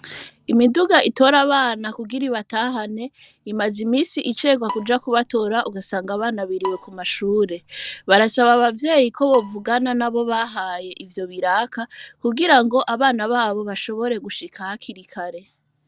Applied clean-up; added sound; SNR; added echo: none; Bowed string instrument; 17 dB; none.